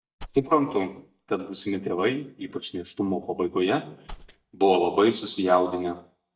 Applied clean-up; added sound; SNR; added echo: neural mask model DeepFilterNet 3.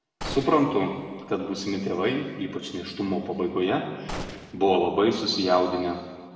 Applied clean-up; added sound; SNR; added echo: none; Gunshot, gunfire; 13 dB; reverberation time 1.7 s.